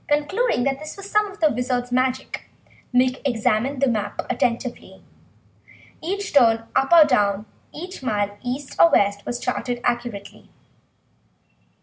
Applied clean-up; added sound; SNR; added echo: none; none; none; none.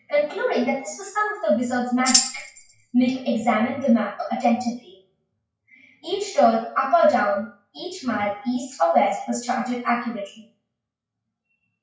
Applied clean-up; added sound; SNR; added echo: classical method WPE with log-MMSE.